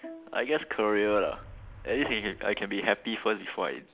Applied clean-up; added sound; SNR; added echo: none; Bowed string instrument + Motor vehicle (road); 18 dB; none.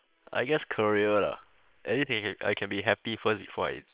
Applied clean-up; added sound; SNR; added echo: neural separator model SepFormer WHAM!.